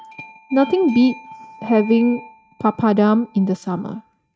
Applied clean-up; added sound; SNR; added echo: neural mask model RNNoise.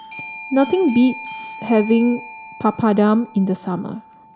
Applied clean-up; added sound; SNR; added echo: none; Doorbell; 16 dB; none.